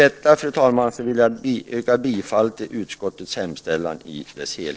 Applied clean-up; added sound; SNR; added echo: neural separator model SepFormer DNS4.